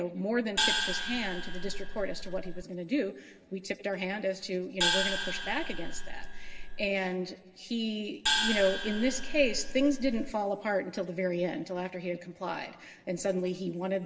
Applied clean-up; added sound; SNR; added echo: none; Gong; -1 dB; reverberation time 1.7 s.